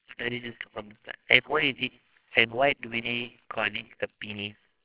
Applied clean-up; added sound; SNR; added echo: neural separator model SepFormer WHAMR!.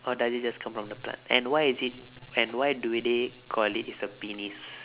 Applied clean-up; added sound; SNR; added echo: none; none; none; none.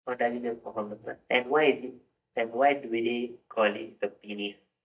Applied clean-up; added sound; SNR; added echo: neural mask model DeepFilterNet 3.